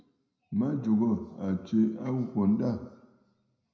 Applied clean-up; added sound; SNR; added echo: none; none; none; reverberation time 0.8 s.